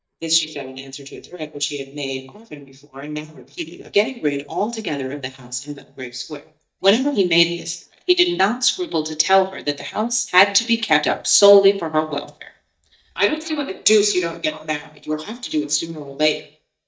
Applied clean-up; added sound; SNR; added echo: neural mask model DeepFilterNet 3.